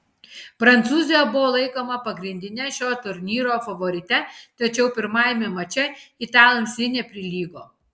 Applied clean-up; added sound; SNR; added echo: none; none; none; none.